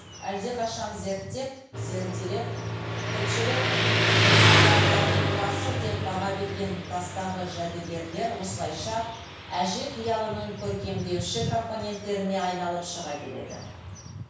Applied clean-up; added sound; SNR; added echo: none; Motorcycle; -4 dB; reverberation time 0.7 s.